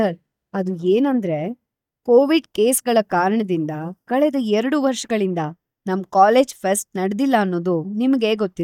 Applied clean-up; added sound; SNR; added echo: neural mask model DeepFilterNet 3.